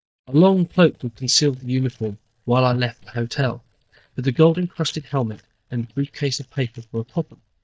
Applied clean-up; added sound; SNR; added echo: neural mask model DeepFilterNet 3.